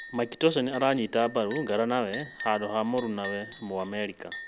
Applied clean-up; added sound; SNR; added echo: none; Chink, clink; 4 dB; none.